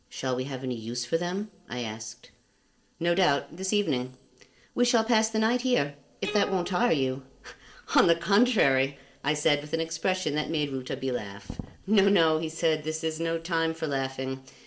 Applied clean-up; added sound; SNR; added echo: neural separator model SepFormer DNS4.